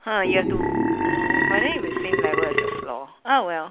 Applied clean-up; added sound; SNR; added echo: none; Burping, eructation; -4 dB; none.